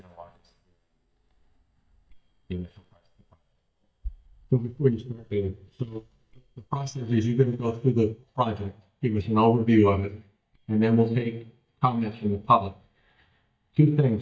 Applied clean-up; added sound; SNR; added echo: neural mask model DeepFilterNet 3.